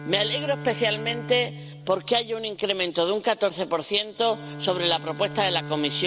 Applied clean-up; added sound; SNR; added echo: none; Bowed string instrument; 12 dB; none.